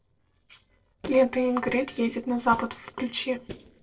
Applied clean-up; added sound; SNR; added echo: neural separator model SepFormer DNS4.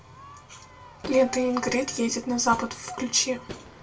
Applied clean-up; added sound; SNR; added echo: none; Crowd / Fireworks; 17 dB; reverberation time 0.2 s.